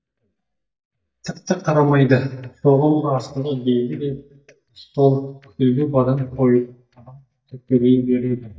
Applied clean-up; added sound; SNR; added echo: neural mask model DeepFilterNet 3.